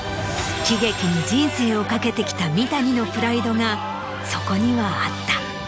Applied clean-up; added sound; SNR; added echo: none; none; none; none.